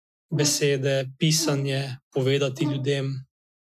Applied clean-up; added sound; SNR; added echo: classical method Wiener filter.